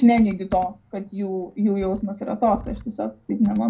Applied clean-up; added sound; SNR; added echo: none; Computer keyboard; 19 dB; reverberation time 0.2 s.